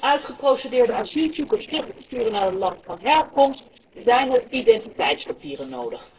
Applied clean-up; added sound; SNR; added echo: neural separator model SepFormer DNS4.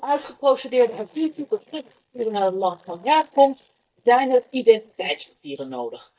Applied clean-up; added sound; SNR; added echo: neural mask model DeepFilterNet 3.